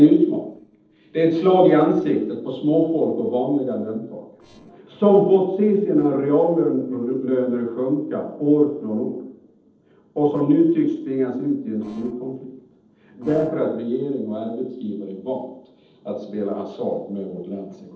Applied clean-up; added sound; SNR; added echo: neural separator model SepFormer DNS4.